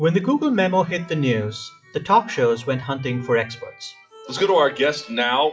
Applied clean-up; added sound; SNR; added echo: classical method WPE with log-MMSE.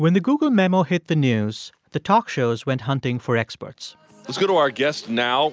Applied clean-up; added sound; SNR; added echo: none; none; none; none.